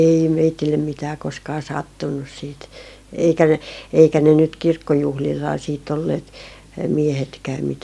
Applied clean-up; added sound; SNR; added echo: none; none; none; none.